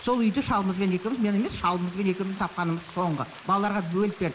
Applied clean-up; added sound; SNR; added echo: none; Stream; 19 dB; reverberation time 0.6 s.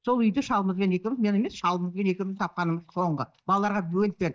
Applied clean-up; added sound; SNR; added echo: neural mask model DeepFilterNet 3.